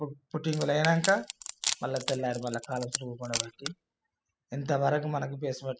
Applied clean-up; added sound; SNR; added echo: classical method spectral subtraction.